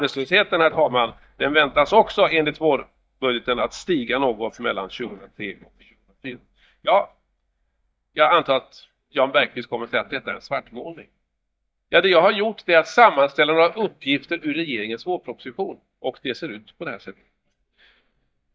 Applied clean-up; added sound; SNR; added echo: neural mask model DeepFilterNet 3.